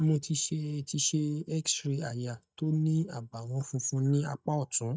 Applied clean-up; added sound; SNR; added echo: neural mask model DeepFilterNet 3.